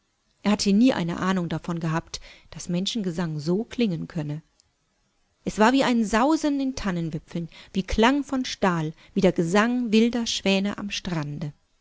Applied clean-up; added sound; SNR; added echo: none; none; none; none.